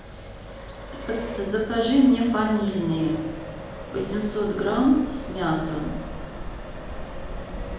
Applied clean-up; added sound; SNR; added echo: none; Accelerating, revving, vroom; 10 dB; reverberation time 0.9 s.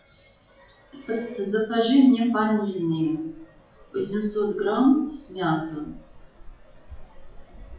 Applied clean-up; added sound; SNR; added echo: classical method WPE with log-MMSE.